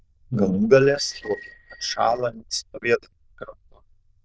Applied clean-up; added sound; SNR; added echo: neural diffusion model UNIVERSE++.